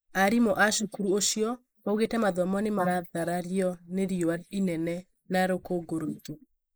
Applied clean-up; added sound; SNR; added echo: neural mask model Resemble Enhance denoiser.